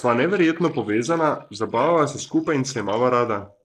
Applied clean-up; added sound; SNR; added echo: neural mask model Resemble Enhance denoiser.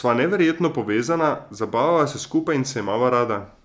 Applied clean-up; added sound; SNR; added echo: none; none; none; none.